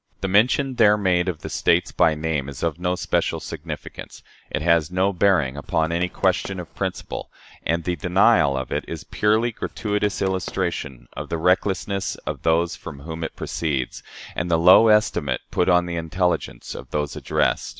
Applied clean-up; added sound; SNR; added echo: none; Run; 20 dB; none.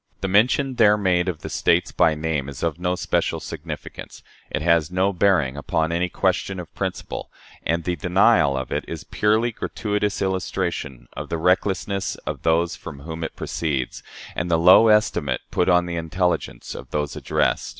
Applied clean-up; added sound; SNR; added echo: none; none; none; none.